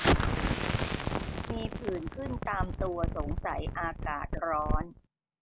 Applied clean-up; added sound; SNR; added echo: none; Explosion; -5 dB; none.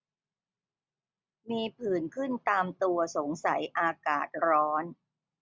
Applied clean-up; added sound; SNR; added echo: none; none; none; none.